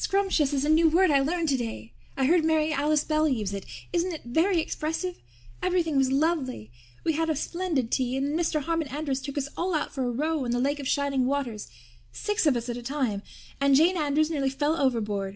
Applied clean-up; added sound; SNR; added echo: none; none; none; none.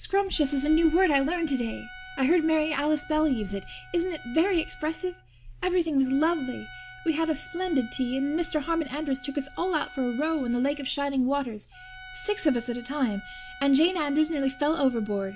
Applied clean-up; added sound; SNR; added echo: none; Trumpet; 19 dB; none.